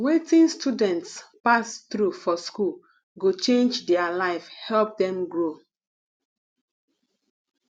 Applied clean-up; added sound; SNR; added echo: none; none; none; none.